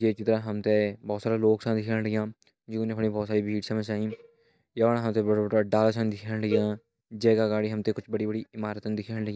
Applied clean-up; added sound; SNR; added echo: neural mask model DeepFilterNet 3.